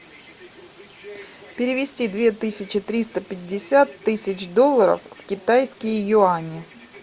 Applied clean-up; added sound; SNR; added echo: none; none; none; none.